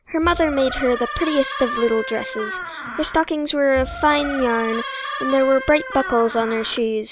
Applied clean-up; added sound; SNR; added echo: none; Door; 9 dB; none.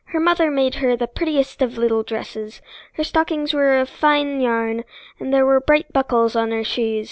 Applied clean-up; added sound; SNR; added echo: none; none; none; none.